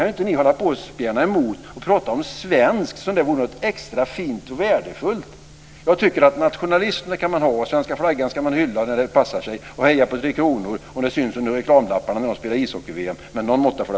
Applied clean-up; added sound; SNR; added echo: none; none; none; none.